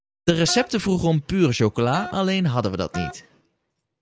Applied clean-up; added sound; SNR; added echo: none; Wind instrument, woodwind instrument; 14 dB; none.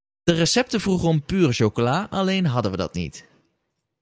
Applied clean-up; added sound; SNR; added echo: none; none; none; none.